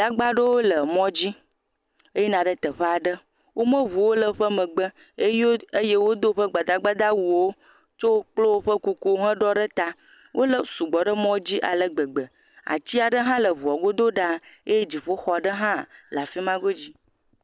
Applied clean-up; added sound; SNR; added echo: none; none; none; none.